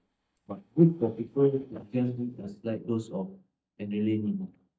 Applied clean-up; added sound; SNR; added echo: neural mask model DeepFilterNet 3.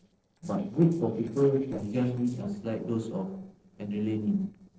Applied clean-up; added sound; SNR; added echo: neural separator model SepFormer DNS4.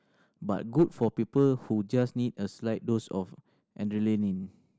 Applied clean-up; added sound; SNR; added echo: none; none; none; none.